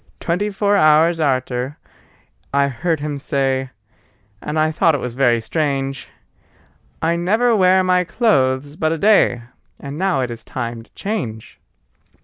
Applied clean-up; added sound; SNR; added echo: none; none; none; none.